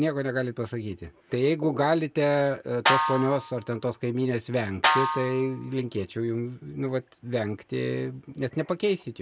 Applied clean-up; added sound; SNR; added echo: none; Snare drum; 2 dB; none.